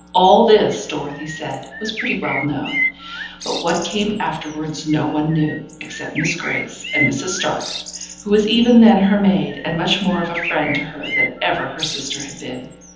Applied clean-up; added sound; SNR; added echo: none; Bird; 9 dB; reverberation time 1.3 s.